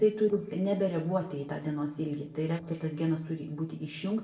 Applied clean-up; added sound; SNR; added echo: neural separator model SepFormer DNS4.